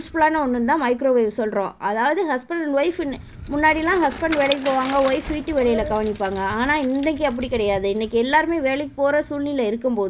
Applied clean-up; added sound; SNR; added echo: none; Bicycle; 14 dB; none.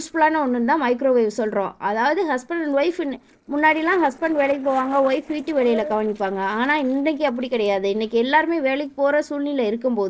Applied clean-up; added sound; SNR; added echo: neural separator model SepFormer DNS4.